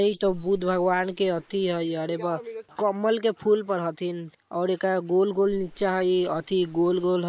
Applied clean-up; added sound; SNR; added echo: neural mask model Resemble Enhance denoiser.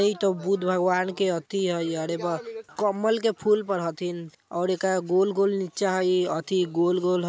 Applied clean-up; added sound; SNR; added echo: none; none; none; none.